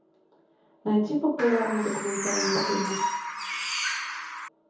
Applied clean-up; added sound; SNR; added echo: none; Bird; 1 dB; reverberation time 0.6 s.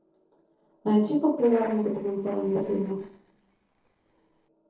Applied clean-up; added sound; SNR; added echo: neural separator model SepFormer DNS4.